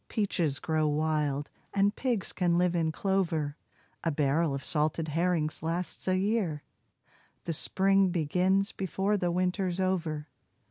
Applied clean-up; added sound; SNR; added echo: none; none; none; none.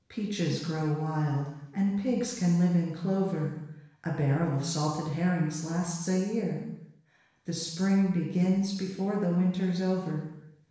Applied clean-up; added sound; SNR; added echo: none; none; none; reverberation time 0.9 s.